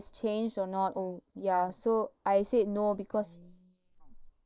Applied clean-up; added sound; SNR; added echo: neural mask model Resemble Enhance denoiser.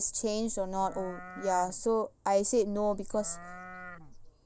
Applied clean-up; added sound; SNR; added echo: none; Livestock, farm animals, working animals; 13 dB; none.